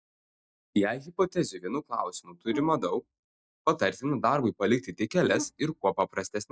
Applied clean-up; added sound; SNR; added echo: neural mask model DeepFilterNet 3.